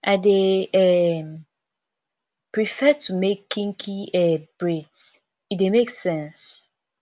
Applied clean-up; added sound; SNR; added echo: none; none; none; none.